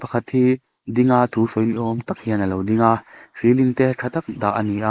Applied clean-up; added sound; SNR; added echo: neural mask model Resemble Enhance denoiser.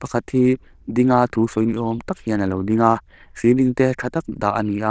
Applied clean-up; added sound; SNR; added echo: neural diffusion model UNIVERSE++.